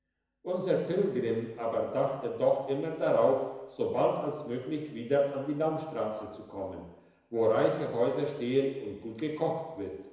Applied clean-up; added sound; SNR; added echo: none; none; none; reverberation time 1.0 s.